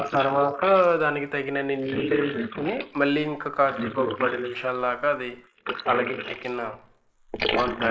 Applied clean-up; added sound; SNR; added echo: neural mask model Resemble Enhance denoiser.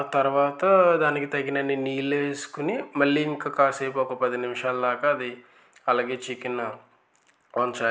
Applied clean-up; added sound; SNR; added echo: none; none; none; none.